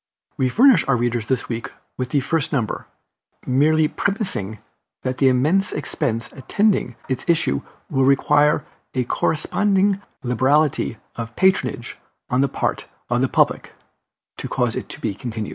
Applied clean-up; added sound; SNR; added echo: none; none; none; none.